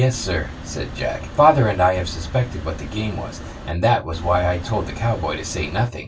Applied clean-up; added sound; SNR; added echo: none; Wind; 12 dB; reverberation time 0.2 s.